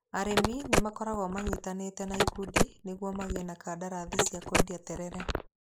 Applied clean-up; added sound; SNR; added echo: neural mask model Resemble Enhance denoiser.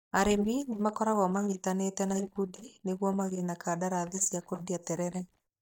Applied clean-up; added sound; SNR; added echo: neural mask model DeepFilterNet 3.